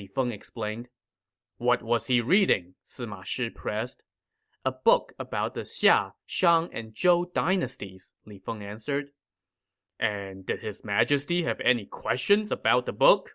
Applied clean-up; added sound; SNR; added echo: none; none; none; none.